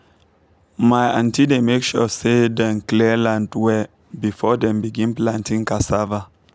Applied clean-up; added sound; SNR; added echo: none; none; none; none.